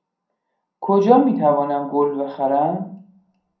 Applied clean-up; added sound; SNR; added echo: none; none; none; reverberation time 0.6 s.